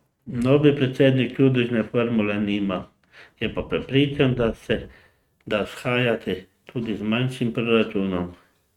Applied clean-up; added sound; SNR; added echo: neural mask model RNNoise.